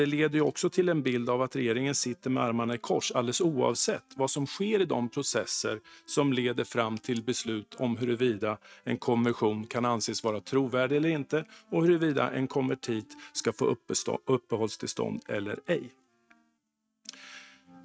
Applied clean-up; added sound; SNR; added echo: neural mask model RNNoise.